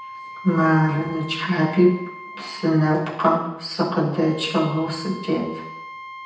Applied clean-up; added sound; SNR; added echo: none; Wind instrument, woodwind instrument; 17 dB; reverberation time 0.9 s.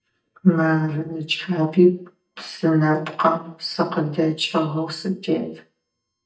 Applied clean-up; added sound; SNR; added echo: neural mask model DeepFilterNet 3.